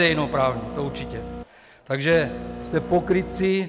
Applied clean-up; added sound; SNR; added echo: none; Printer; 10 dB; none.